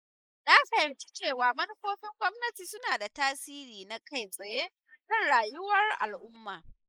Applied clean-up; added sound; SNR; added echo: neural mask model Resemble Enhance denoiser.